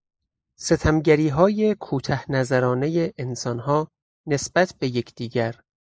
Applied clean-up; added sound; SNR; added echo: neural mask model Resemble Enhance denoiser.